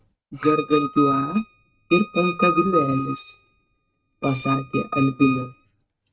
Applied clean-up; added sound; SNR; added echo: neural mask model RNNoise.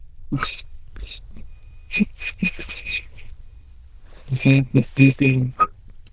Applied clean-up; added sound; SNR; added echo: neural diffusion model UNIVERSE++.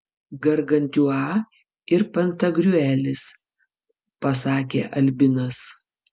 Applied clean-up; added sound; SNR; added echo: none; none; none; none.